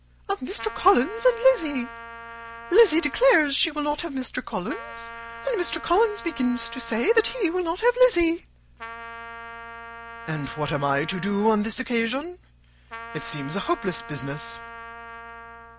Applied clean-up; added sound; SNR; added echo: none; Trumpet; 15 dB; none.